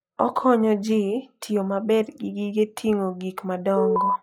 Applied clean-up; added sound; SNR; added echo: classical method log-MMSE.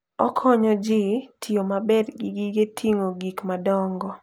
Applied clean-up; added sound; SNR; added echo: none; none; none; none.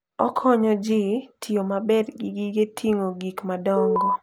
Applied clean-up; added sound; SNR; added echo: none; Alarm; -2 dB; none.